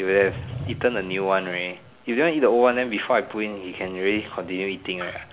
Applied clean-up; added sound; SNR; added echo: none; Sliding door; 17 dB; none.